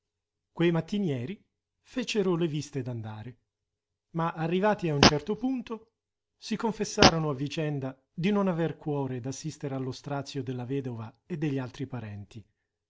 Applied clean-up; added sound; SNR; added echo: none; Fart; -3 dB; none.